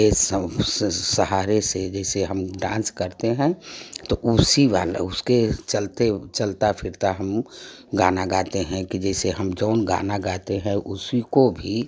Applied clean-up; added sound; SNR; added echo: none; none; none; none.